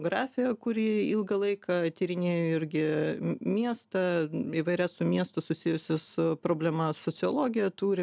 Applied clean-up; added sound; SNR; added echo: none; none; none; none.